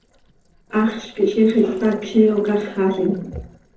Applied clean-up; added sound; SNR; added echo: neural separator model SepFormer DNS4.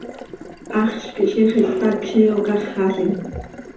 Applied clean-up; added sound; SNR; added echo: none; Water tap, faucet; 13 dB; reverberation time 0.6 s.